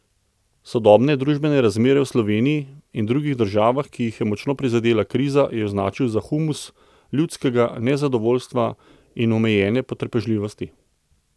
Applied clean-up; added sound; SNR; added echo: none; none; none; none.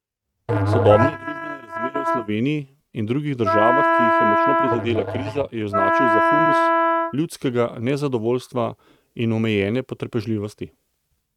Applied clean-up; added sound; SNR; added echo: neural mask model RNNoise.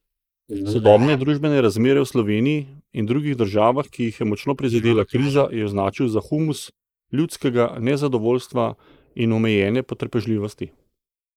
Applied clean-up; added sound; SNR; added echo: neural mask model Resemble Enhance denoiser.